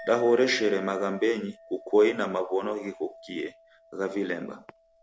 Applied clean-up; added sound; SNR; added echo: none; Chink, clink; 20 dB; none.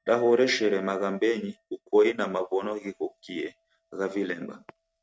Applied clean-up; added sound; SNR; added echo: neural mask model RNNoise.